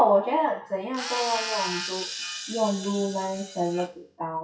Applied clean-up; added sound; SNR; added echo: classical method WPE with log-MMSE.